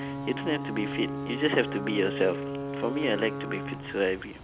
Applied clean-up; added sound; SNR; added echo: none; Alarm / Ocean / Boat, Water vehicle; 5 dB; none.